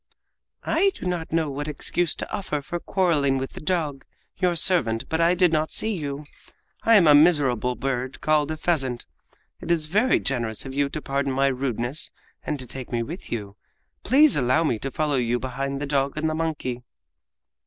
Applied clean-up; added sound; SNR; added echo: none; none; none; none.